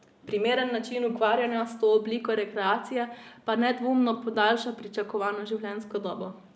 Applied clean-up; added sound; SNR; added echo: none; none; none; none.